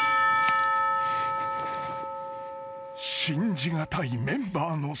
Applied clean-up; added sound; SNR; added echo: none; Church bell / Percussion; -2 dB; none.